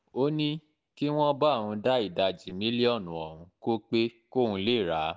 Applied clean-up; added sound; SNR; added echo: none; none; none; none.